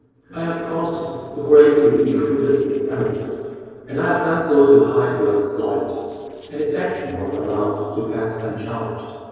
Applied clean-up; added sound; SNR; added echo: neural separator model SepFormer DNS4.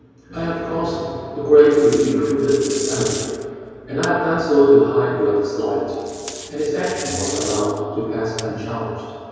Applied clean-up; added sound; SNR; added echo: none; Packing tape, duct tape; 14 dB; reverberation time 2.2 s.